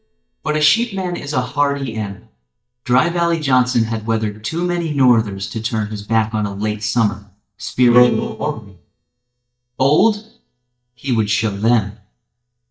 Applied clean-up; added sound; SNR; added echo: neural mask model DeepFilterNet 3.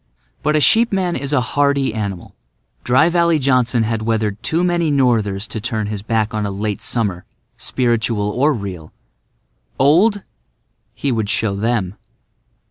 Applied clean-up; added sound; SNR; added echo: none; none; none; none.